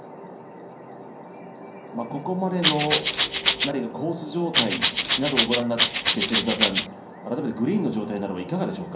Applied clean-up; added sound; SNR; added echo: none; Rattle (instrument); -4 dB; reverberation time 0.6 s.